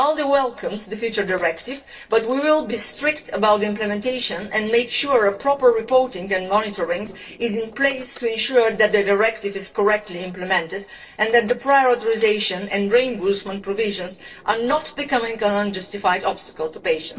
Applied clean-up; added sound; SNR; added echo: neural separator model SepFormer DNS4.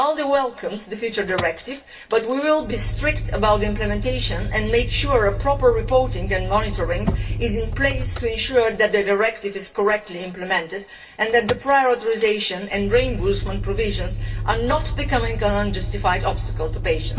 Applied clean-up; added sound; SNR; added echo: none; Motor vehicle (road); 5 dB; reverberation time 0.2 s.